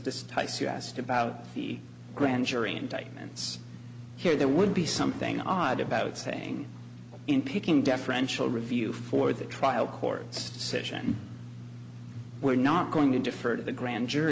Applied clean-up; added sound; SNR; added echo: none; none; none; none.